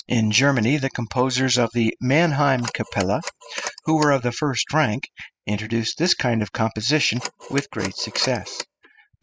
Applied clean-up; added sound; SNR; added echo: classical method spectral subtraction.